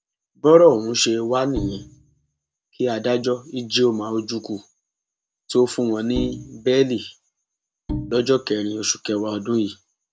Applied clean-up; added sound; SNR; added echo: none; Bowed string instrument; 10 dB; none.